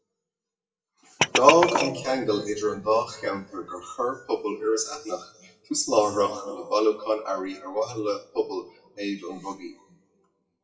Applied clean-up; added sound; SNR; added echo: classical method WPE with log-MMSE.